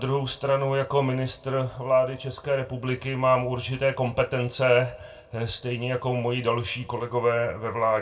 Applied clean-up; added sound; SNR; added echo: none; none; none; reverberation time 0.2 s.